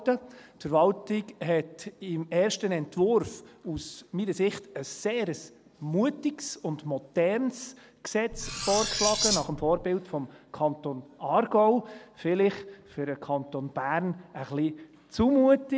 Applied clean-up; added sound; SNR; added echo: none; Cutlery, silverware; 3 dB; none.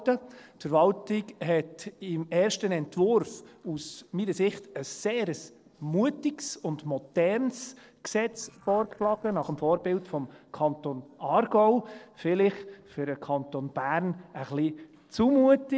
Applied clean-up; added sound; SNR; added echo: neural separator model SepFormer DNS4.